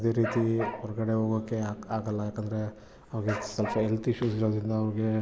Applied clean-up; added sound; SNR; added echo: none; Bark; 9 dB; none.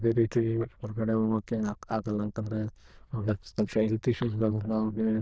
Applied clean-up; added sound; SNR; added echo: neural diffusion model UNIVERSE++.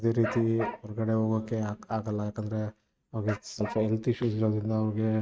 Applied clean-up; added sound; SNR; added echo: neural mask model RNNoise.